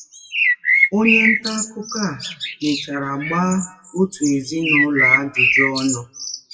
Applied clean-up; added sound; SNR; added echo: classical method WPE with log-MMSE.